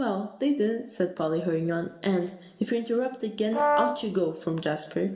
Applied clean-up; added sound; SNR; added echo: none; Brass instrument; -1 dB; reverberation time 2.7 s.